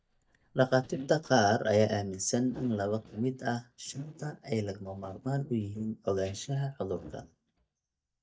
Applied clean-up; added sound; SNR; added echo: neural mask model DeepFilterNet 3.